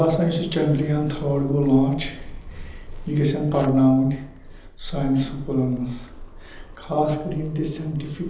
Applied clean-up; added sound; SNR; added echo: none; Zipper (clothing); 14 dB; reverberation time 0.9 s.